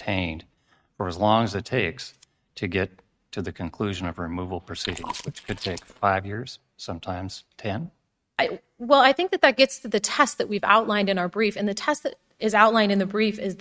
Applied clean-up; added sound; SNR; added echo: neural mask model RNNoise.